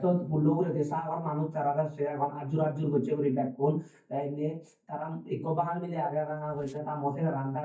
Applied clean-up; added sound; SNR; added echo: neural mask model DeepFilterNet 3.